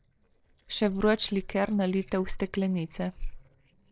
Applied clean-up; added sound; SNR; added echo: neural separator model SepFormer DNS4.